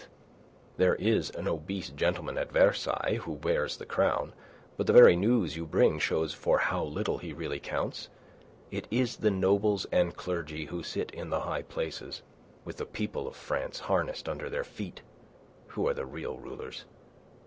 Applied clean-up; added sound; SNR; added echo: none; none; none; none.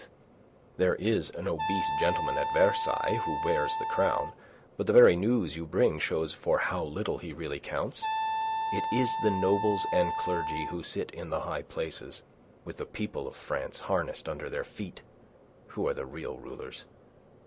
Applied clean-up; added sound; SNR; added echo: none; Wind instrument, woodwind instrument; 2 dB; none.